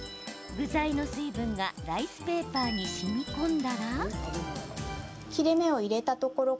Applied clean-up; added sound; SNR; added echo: none; none; none; none.